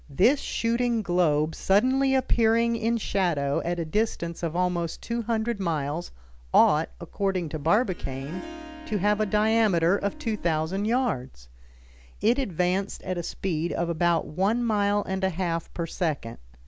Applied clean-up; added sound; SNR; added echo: none; Harp; 17 dB; none.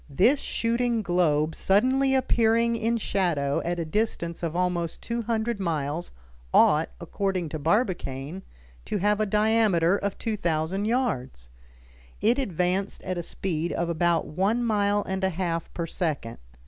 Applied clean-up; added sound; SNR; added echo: none; none; none; none.